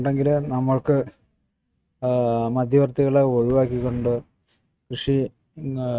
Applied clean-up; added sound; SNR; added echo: neural mask model RNNoise.